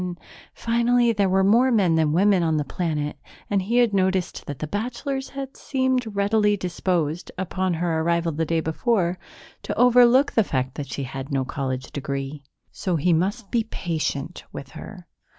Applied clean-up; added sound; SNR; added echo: none; none; none; none.